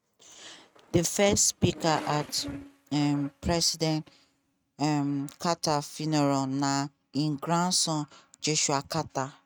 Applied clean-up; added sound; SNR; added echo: neural mask model RNNoise.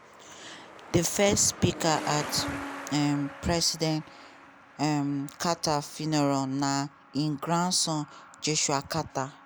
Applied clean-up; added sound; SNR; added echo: none; Truck; 14 dB; none.